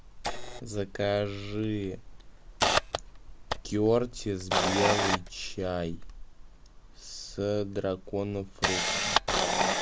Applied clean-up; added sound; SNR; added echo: none; Camera; 0 dB; none.